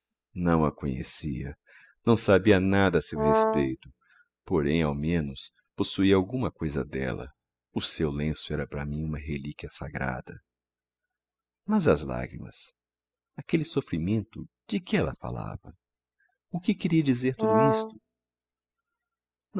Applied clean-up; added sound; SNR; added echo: classical method spectral subtraction.